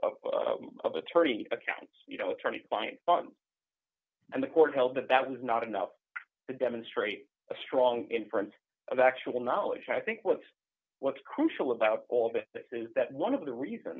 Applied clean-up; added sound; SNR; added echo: none; none; none; none.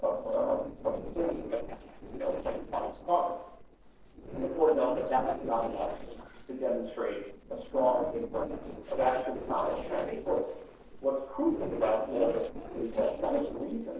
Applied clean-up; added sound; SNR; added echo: neural separator model SepFormer DNS4.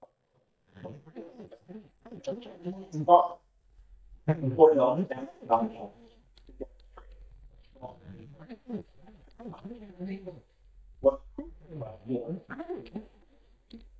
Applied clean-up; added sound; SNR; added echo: neural mask model DeepFilterNet 3.